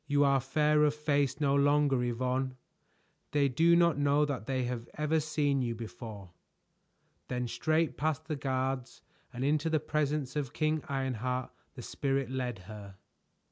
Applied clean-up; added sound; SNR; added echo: none; none; none; none.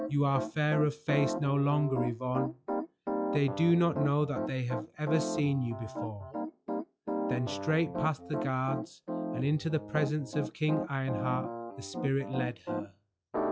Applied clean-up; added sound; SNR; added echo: classical method log-MMSE.